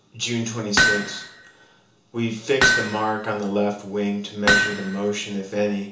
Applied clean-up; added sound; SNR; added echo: none; Hammer; -1 dB; reverberation time 0.8 s.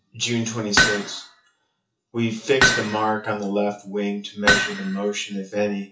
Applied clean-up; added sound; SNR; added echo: classical method WPE with log-MMSE.